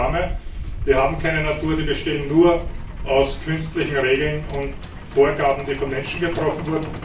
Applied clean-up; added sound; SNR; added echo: none; Truck; 8 dB; reverberation time 0.3 s.